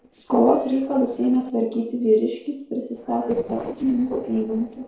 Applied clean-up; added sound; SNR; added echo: neural separator model SepFormer DNS4.